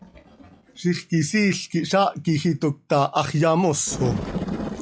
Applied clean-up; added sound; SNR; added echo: classical method log-MMSE.